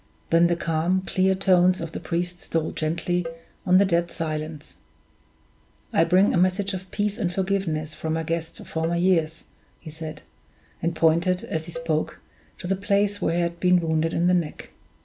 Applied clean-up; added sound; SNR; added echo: none; Cowbell; 18 dB; none.